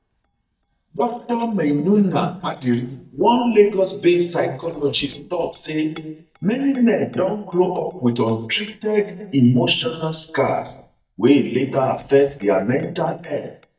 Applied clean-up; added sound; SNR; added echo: neural mask model DeepFilterNet 3.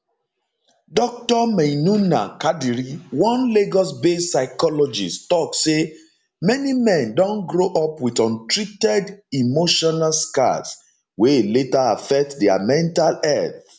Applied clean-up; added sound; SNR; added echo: none; none; none; none.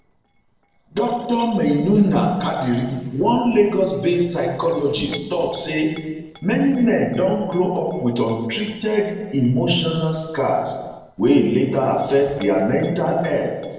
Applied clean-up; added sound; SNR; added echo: neural separator model SepFormer DNS4.